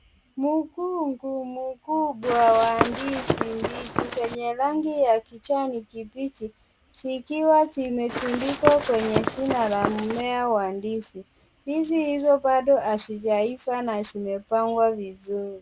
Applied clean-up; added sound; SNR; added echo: none; Run; 4 dB; none.